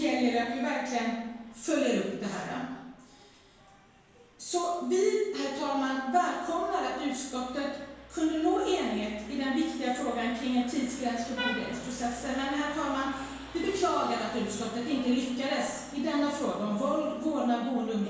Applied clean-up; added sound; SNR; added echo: none; Vehicle horn, car horn, honking; 17 dB; reverberation time 1.0 s.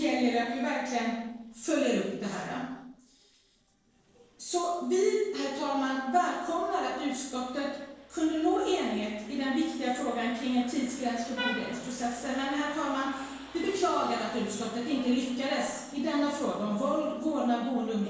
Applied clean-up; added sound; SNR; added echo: neural separator model SepFormer DNS4.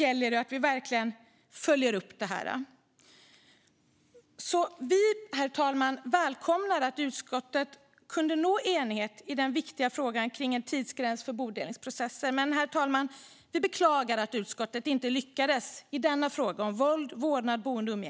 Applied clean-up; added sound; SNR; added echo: none; none; none; none.